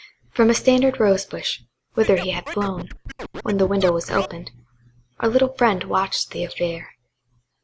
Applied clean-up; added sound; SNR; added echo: none; Scratching (performance technique); 11 dB; none.